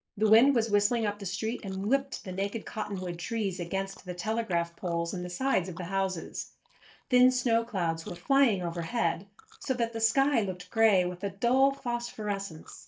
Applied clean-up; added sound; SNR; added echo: neural mask model DeepFilterNet 3.